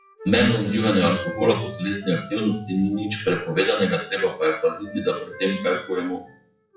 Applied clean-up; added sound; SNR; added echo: classical method WPE with log-MMSE.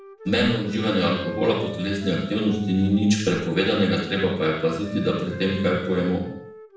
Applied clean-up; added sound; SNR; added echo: none; Wind instrument, woodwind instrument; 17 dB; reverberation time 0.7 s.